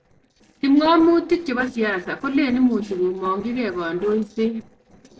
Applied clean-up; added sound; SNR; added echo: neural separator model SepFormer DNS4.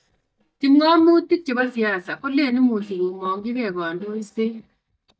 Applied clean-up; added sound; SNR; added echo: neural mask model DeepFilterNet 3.